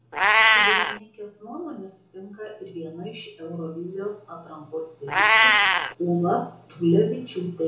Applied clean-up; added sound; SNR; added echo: none; Meow; -4 dB; reverberation time 0.7 s.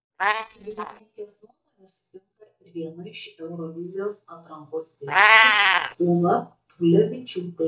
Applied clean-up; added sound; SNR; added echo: neural mask model DeepFilterNet 3.